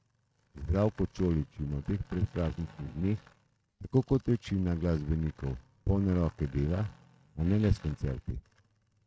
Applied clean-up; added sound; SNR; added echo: neural mask model RNNoise.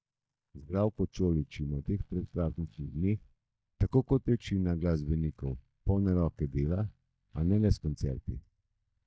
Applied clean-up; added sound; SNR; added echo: neural mask model DeepFilterNet 3.